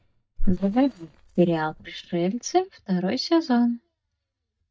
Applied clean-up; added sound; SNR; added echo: neural mask model DeepFilterNet 3.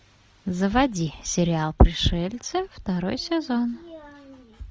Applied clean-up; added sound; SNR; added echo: none; none; none; none.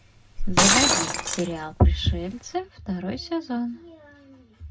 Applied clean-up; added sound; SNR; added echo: none; Shatter; 0 dB; reverberation time 0.2 s.